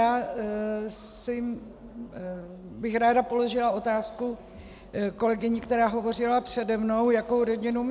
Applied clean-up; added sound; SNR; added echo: none; none; none; none.